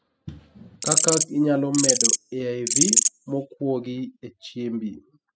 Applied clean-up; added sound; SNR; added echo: classical method spectral subtraction.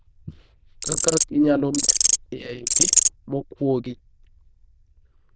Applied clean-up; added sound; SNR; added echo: neural diffusion model UNIVERSE++.